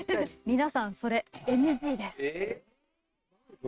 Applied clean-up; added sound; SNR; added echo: neural mask model RNNoise.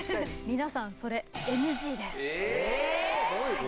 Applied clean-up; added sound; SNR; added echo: none; Crackle; 16 dB; none.